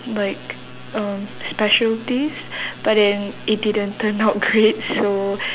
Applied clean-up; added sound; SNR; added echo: none; none; none; none.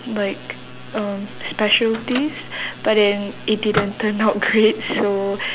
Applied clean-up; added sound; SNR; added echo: none; Microwave oven; 13 dB; none.